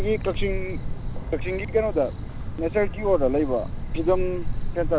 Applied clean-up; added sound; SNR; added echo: none; Cricket; 1 dB; none.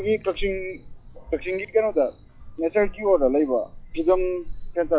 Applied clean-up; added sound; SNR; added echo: classical method log-MMSE.